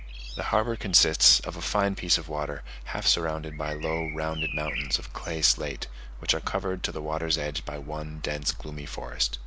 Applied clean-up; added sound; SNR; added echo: none; Bird vocalization, bird call, bird song; 14 dB; none.